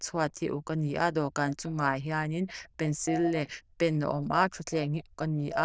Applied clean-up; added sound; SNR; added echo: neural diffusion model UNIVERSE++.